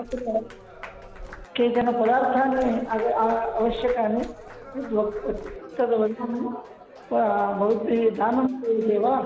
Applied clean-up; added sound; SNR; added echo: none; Keys jangling + Applause; 18 dB; none.